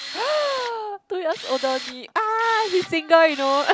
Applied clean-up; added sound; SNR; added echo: none; Tools; 14 dB; none.